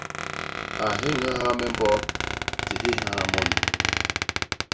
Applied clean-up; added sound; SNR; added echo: none; Squeak; -2 dB; reverberation time 0.2 s.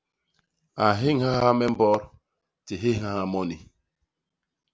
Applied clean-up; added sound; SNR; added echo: none; none; none; none.